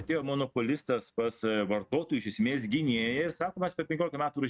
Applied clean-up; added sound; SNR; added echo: neural mask model RNNoise.